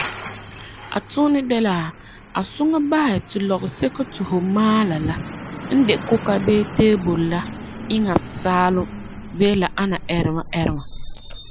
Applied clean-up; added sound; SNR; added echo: none; Truck; 12 dB; none.